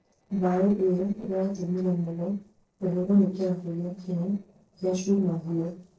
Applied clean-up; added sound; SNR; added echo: neural separator model SepFormer DNS4.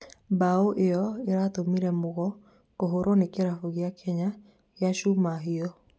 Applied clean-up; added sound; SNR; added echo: none; none; none; none.